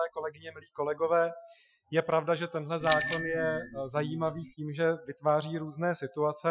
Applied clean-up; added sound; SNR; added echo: classical method Wiener filter.